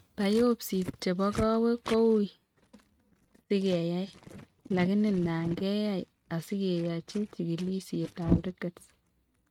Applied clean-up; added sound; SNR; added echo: neural mask model RNNoise.